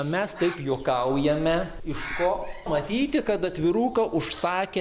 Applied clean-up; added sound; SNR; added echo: none; Bird; 18 dB; none.